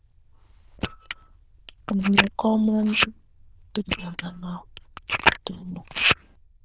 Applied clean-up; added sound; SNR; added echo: neural diffusion model UNIVERSE++.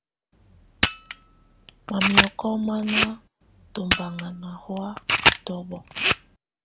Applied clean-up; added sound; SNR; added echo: none; Camera; -4 dB; none.